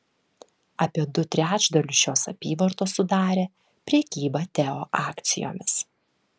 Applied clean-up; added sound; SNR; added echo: none; none; none; none.